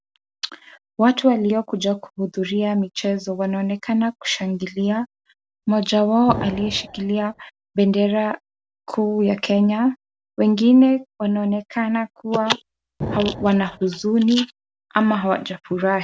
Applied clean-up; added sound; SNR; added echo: none; Explosion; 12 dB; none.